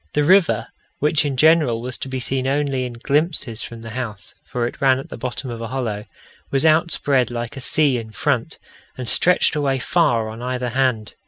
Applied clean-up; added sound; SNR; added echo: none; none; none; none.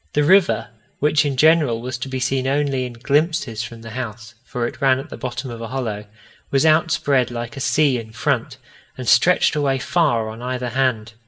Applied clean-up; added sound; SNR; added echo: none; none; none; reverberation time 0.2 s.